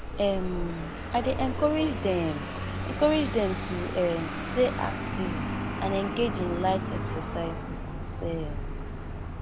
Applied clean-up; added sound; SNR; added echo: none; Vehicle; 3 dB; none.